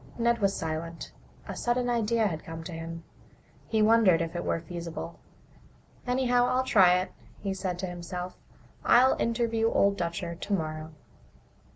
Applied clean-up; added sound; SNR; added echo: none; none; none; none.